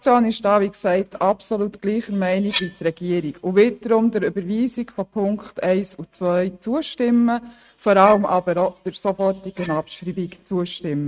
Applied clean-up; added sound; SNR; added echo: neural mask model RNNoise.